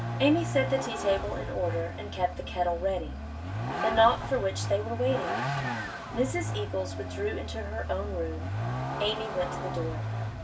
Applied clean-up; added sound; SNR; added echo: none; Vehicle; 3 dB; reverberation time 0.2 s.